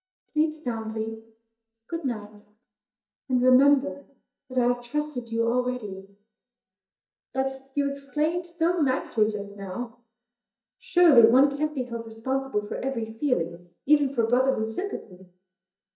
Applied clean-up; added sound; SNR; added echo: neural mask model DeepFilterNet 3.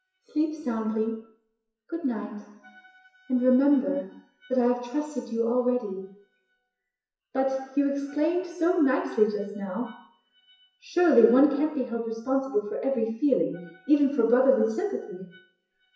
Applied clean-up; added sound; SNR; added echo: classical method WPE with log-MMSE.